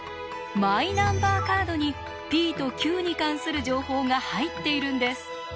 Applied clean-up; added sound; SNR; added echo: none; none; none; none.